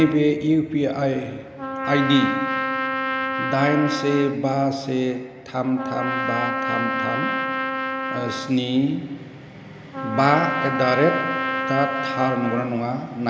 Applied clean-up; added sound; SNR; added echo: none; Trumpet; 4 dB; none.